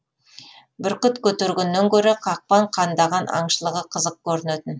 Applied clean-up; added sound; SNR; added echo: none; none; none; none.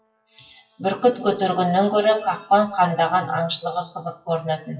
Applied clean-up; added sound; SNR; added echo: classical method WPE with log-MMSE.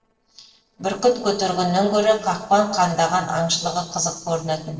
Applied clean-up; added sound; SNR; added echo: neural separator model SepFormer DNS4.